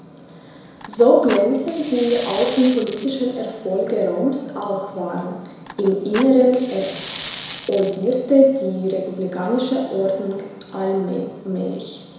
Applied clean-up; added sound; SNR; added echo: none; Fire; 15 dB; reverberation time 1.0 s.